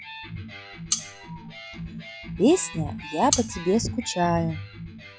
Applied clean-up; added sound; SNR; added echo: classical method log-MMSE.